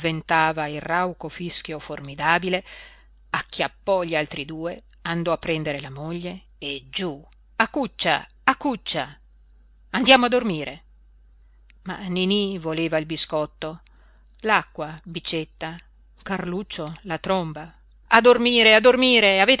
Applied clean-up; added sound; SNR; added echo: none; none; none; none.